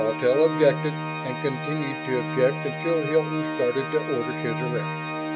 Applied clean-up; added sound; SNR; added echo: none; Organ; 4 dB; none.